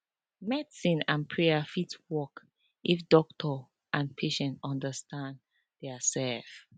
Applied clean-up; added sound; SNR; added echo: none; none; none; none.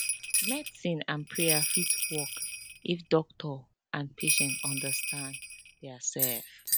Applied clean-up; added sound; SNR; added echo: none; Bell; -2 dB; none.